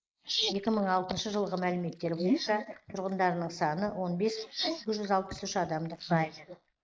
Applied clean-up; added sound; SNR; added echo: neural mask model Resemble Enhance denoiser.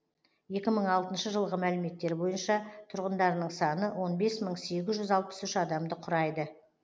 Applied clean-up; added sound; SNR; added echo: none; none; none; none.